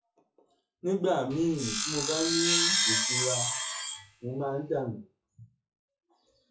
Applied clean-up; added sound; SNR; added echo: classical method WPE with log-MMSE.